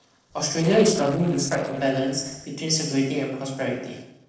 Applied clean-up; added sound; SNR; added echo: neural separator model SepFormer DNS4.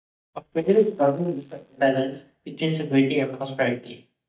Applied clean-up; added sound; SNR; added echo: neural mask model DeepFilterNet 3.